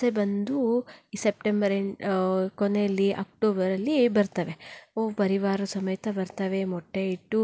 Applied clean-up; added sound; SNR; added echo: none; none; none; none.